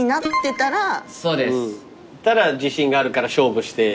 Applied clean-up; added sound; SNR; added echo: none; none; none; none.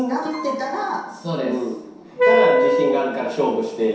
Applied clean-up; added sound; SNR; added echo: none; Wind instrument, woodwind instrument; -4 dB; reverberation time 0.7 s.